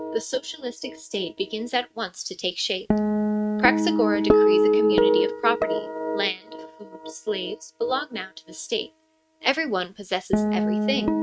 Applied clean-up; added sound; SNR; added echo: neural mask model RNNoise.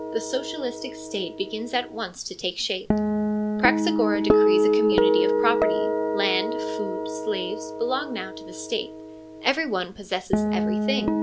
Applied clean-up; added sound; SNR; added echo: none; Guitar; -4 dB; none.